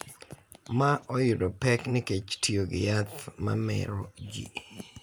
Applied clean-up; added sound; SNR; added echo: none; none; none; none.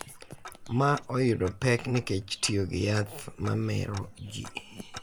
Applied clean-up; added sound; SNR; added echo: none; Tick-tock; 17 dB; none.